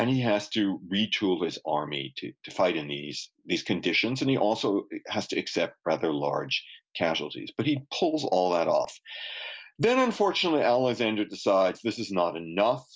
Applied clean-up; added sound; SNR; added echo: none; none; none; none.